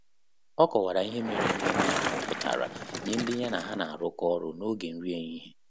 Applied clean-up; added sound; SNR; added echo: none; Bicycle; 3 dB; none.